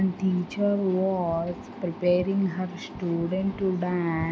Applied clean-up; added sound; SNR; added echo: none; none; none; none.